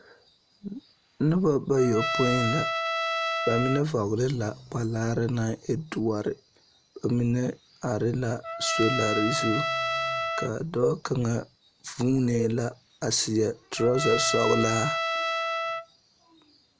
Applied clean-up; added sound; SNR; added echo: none; Trumpet; 3 dB; none.